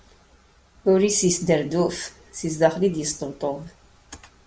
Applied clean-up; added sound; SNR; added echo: none; none; none; none.